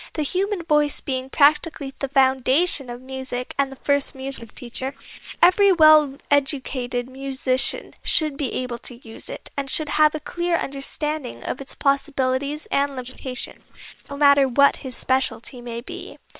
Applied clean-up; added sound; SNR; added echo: neural separator model SepFormer WHAM!.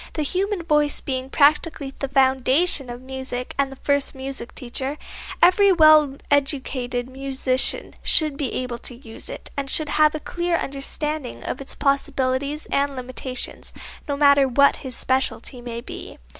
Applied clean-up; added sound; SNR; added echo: none; none; none; none.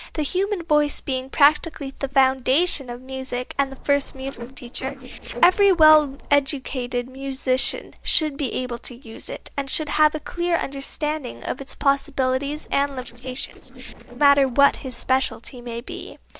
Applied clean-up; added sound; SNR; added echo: neural separator model SepFormer DNS4.